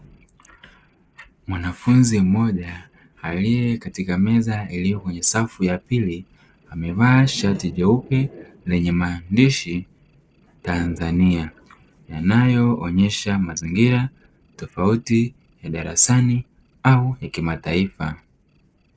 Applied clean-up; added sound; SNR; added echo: neural separator model SepFormer DNS4.